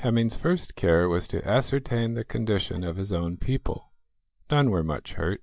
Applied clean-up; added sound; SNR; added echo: neural mask model DeepFilterNet 3.